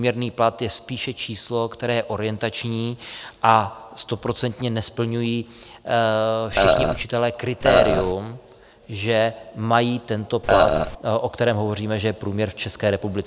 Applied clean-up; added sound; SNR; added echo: none; Burping, eructation; -5 dB; none.